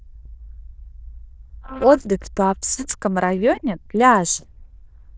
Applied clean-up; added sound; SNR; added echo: neural diffusion model UNIVERSE++.